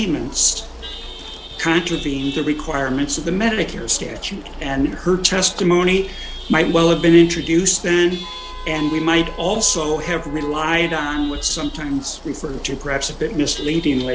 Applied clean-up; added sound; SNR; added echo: none; Chatter / Traffic noise, roadway noise / Vehicle horn, car horn, honking / Engine + Engine / Car; 12 dB; none.